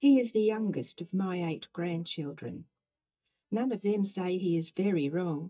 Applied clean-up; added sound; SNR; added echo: neural mask model DeepFilterNet 3.